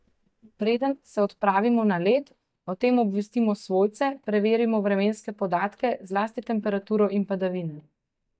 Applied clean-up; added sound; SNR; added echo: neural mask model DeepFilterNet 3.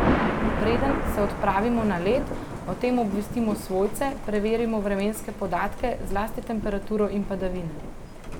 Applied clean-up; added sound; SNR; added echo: none; Thunder; 3 dB; none.